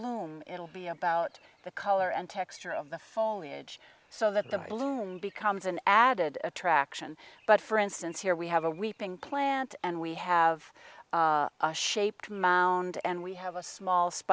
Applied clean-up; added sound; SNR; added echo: none; none; none; none.